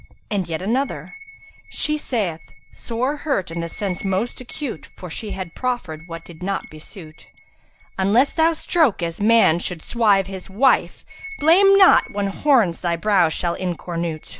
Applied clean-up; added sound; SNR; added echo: none; Wind chime; 18 dB; none.